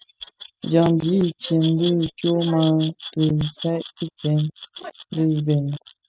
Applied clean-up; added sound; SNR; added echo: classical method spectral subtraction.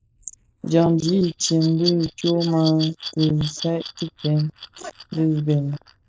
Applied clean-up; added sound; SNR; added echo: neural mask model Resemble Enhance denoiser.